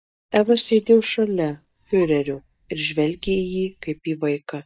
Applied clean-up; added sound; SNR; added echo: neural mask model DeepFilterNet 3.